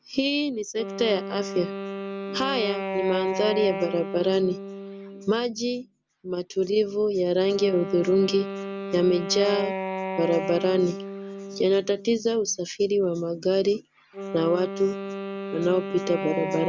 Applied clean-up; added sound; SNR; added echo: none; Wind instrument, woodwind instrument; 8 dB; none.